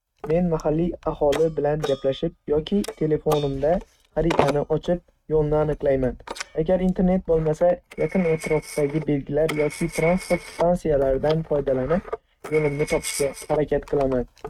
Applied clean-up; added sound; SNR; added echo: neural mask model RNNoise.